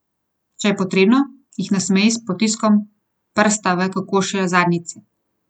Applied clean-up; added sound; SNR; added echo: none; none; none; none.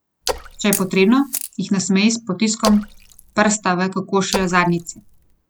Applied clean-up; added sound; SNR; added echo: none; Splash, splatter + Camera; 11 dB; none.